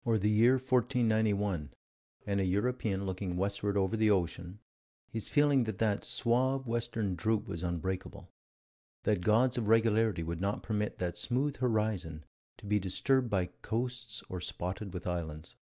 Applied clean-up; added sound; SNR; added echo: none; none; none; none.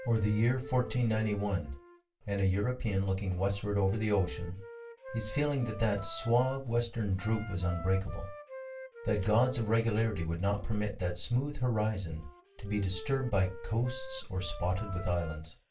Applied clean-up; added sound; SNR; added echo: none; Wind instrument, woodwind instrument; 17 dB; reverberation time 0.2 s.